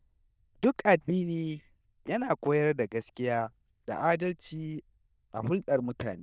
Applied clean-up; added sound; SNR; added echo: neural diffusion model UNIVERSE++.